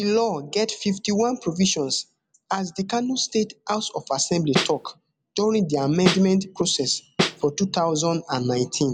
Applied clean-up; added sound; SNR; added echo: none; Snare drum; 0 dB; none.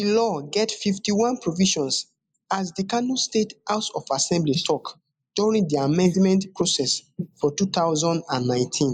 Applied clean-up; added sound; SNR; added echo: neural mask model Resemble Enhance denoiser.